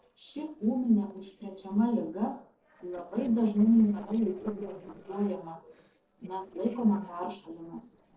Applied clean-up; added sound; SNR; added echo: neural separator model SepFormer DNS4.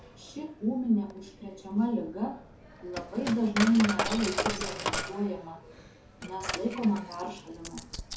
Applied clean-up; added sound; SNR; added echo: none; Coin (dropping); 6 dB; reverberation time 0.6 s.